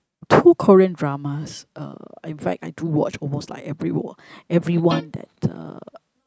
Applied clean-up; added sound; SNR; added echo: neural mask model RNNoise.